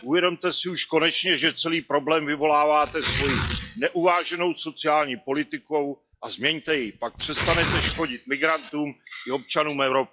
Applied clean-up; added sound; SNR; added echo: classical method log-MMSE.